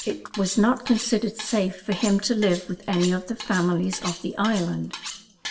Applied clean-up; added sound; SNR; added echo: none; Cutlery, silverware; 13 dB; reverberation time 0.7 s.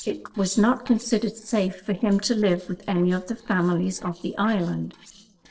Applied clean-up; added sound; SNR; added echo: neural separator model SepFormer DNS4.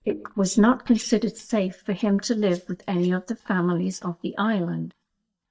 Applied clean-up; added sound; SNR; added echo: neural mask model DeepFilterNet 3.